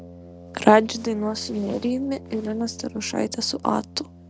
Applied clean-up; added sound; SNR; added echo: none; Brass instrument; 18 dB; none.